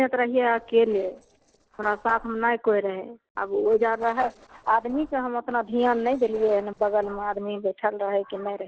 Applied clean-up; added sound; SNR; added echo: neural separator model SepFormer DNS4.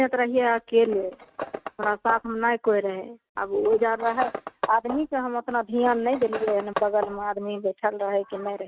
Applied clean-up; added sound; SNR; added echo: neural mask model RNNoise.